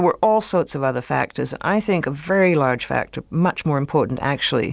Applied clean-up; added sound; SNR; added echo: none; none; none; none.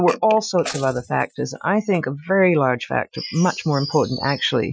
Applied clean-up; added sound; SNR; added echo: classical method Wiener filter.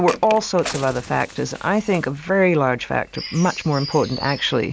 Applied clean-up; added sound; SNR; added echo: none; Bird; 14 dB; none.